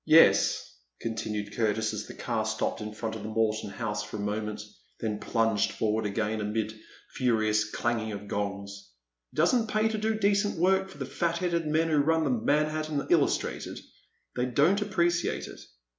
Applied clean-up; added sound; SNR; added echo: none; none; none; none.